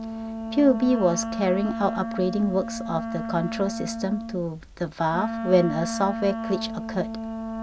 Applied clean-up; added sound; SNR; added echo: none; Wind instrument, woodwind instrument; 6 dB; none.